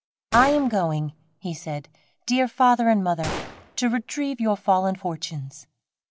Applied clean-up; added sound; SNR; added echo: none; Gunshot, gunfire; 14 dB; none.